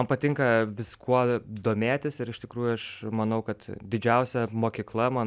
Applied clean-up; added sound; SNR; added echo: none; none; none; none.